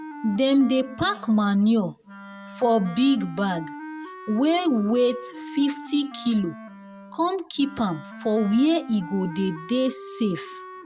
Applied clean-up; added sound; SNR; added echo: none; Wind instrument, woodwind instrument; 15 dB; none.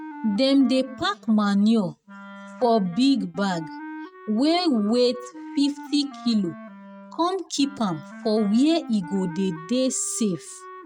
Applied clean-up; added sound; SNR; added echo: neural mask model RNNoise.